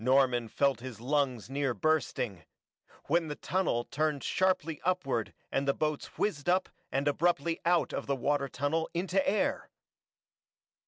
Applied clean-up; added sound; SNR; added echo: none; none; none; none.